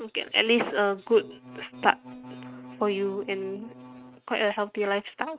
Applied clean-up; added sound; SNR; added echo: neural mask model RNNoise.